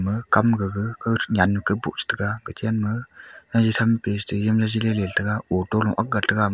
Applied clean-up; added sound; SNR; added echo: none; none; none; none.